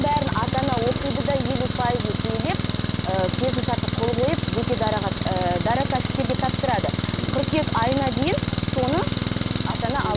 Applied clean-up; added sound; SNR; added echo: none; Engine; -2 dB; none.